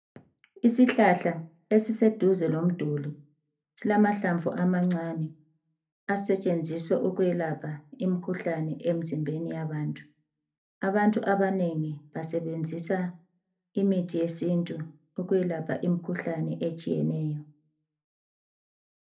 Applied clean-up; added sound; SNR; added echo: none; none; none; reverberation time 0.3 s.